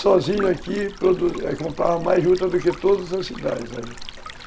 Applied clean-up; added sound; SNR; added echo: none; Stream; 14 dB; none.